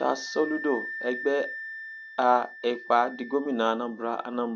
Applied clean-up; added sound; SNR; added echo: none; Wind instrument, woodwind instrument; 12 dB; none.